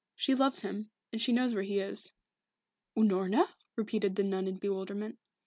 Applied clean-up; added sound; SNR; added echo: none; none; none; none.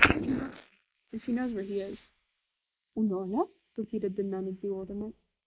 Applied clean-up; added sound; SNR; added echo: neural mask model Resemble Enhance denoiser.